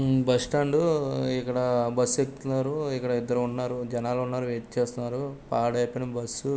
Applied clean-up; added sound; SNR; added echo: none; none; none; none.